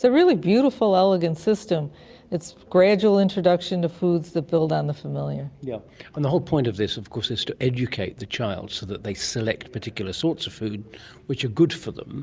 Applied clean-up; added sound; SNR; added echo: none; none; none; none.